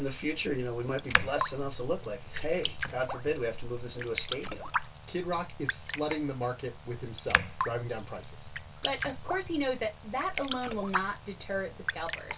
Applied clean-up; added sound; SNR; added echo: none; Raindrop; 3 dB; reverberation time 0.2 s.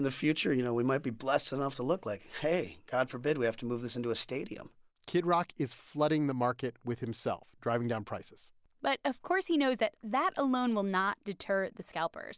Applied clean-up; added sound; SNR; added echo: none; none; none; none.